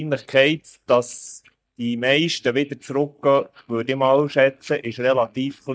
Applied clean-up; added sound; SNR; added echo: neural mask model DeepFilterNet 3.